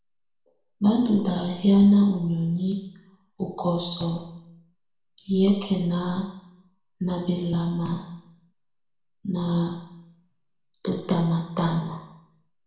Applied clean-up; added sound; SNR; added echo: none; none; none; reverberation time 0.7 s.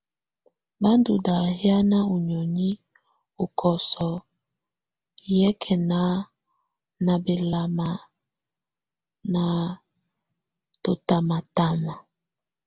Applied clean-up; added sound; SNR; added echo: none; none; none; none.